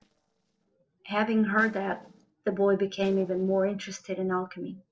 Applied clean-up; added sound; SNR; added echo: neural separator model SepFormer DNS4.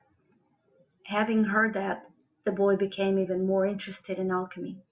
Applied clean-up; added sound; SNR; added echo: none; none; none; none.